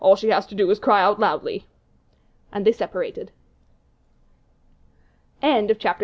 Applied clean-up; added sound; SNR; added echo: none; none; none; none.